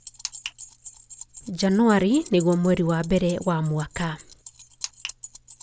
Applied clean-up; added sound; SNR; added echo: none; Keys jangling; 20 dB; none.